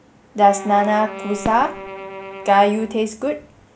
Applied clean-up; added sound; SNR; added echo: none; Fireworks + Wind instrument, woodwind instrument; 14 dB; none.